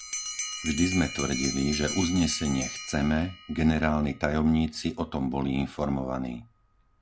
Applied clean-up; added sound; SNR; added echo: none; Bell; 11 dB; none.